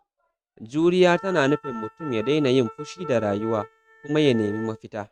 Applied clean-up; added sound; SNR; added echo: neural mask model RNNoise.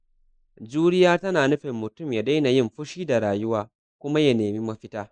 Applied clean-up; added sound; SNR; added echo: neural mask model Resemble Enhance denoiser.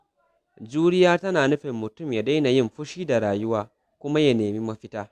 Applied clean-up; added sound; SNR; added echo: none; none; none; none.